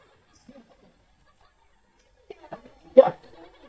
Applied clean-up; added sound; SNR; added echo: neural mask model DeepFilterNet 3.